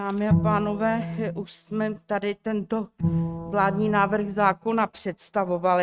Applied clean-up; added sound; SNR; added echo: neural mask model RNNoise.